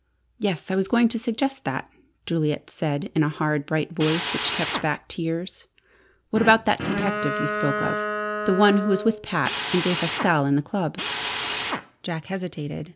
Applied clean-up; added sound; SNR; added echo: none; Bowed string instrument + Drill; 4 dB; none.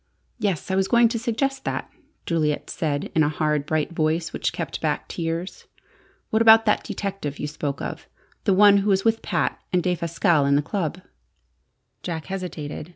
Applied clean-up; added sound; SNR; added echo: none; none; none; none.